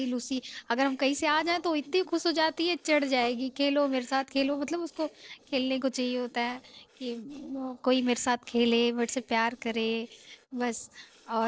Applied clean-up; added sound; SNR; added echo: neural separator model SepFormer DNS4.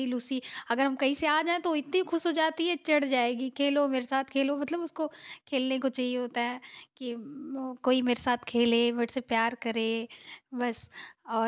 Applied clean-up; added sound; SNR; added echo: none; none; none; none.